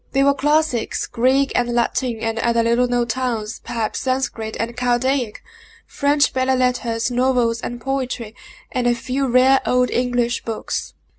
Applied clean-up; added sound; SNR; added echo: none; none; none; none.